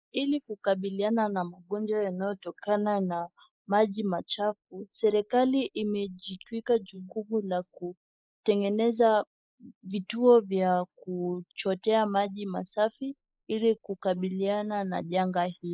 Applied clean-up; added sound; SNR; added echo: neural mask model Resemble Enhance denoiser.